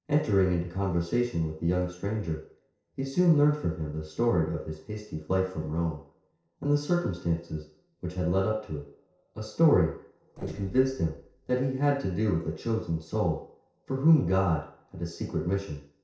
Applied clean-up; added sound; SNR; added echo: neural separator model SepFormer DNS4.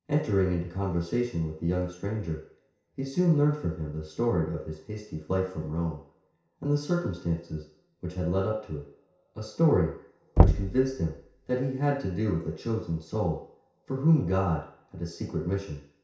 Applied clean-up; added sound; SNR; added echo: none; Knock; -2 dB; reverberation time 0.6 s.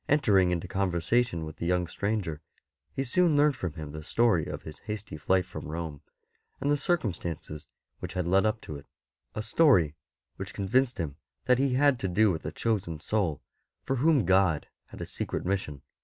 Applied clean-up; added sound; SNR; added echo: none; none; none; none.